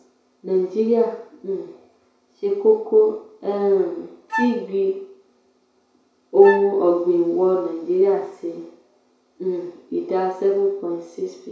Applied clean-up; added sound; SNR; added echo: none; Wind instrument, woodwind instrument; 8 dB; reverberation time 0.6 s.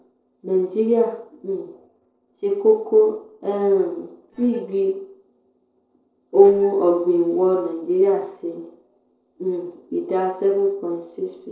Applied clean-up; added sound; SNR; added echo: neural separator model SepFormer DNS4.